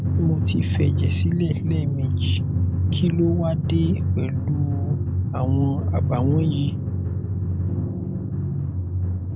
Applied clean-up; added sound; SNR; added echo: none; Drum; -3 dB; none.